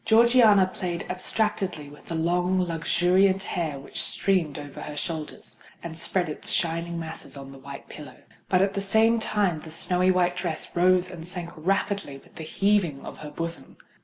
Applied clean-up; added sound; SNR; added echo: none; none; none; none.